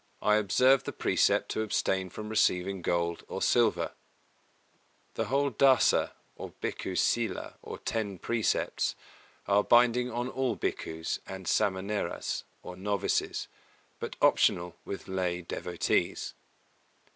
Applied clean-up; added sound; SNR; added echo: none; none; none; none.